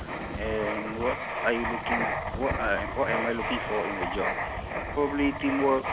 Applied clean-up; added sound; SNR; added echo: none; Writing; 2 dB; none.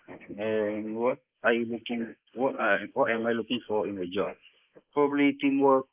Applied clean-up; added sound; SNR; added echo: neural mask model Resemble Enhance denoiser.